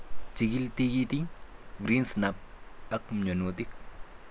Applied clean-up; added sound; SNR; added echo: none; Water; 11 dB; none.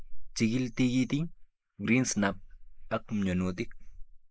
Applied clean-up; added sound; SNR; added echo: neural mask model Resemble Enhance denoiser.